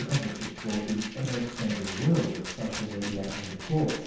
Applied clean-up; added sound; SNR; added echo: none; Rattle; 9 dB; reverberation time 0.9 s.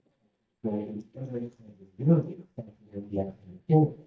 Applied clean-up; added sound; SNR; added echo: neural mask model DeepFilterNet 3.